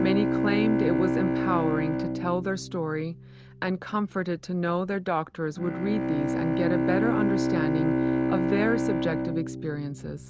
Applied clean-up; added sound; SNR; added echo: none; Bowed string instrument; -1 dB; none.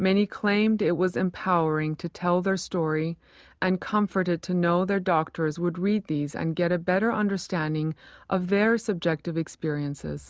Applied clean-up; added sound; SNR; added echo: none; none; none; none.